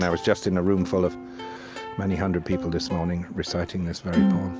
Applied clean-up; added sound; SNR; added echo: none; Plucked string instrument; 11 dB; none.